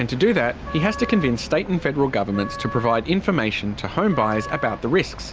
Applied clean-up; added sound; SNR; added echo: none; Wind instrument, woodwind instrument; 15 dB; none.